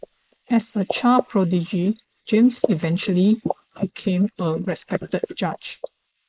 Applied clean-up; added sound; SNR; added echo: neural mask model Resemble Enhance denoiser.